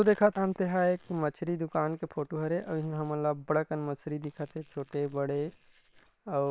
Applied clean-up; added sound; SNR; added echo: neural separator model SepFormer WHAM!.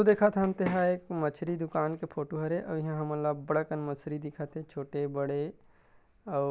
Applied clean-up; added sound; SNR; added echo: none; none; none; none.